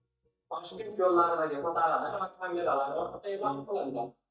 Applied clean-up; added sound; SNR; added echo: neural mask model DeepFilterNet 3.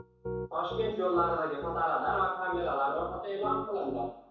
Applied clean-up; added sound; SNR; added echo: none; Piano; 10 dB; reverberation time 0.7 s.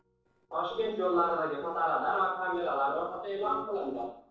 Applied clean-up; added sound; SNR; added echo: neural separator model SepFormer DNS4.